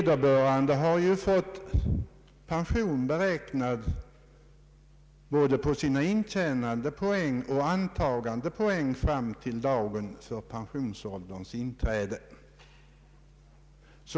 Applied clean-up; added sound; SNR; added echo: none; none; none; none.